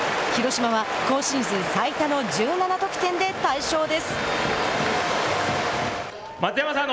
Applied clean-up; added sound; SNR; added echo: none; none; none; none.